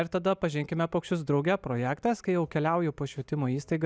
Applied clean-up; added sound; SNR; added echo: none; none; none; none.